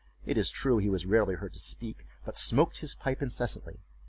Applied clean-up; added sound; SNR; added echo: none; none; none; none.